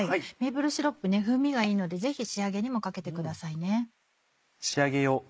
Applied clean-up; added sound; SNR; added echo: neural mask model Resemble Enhance denoiser.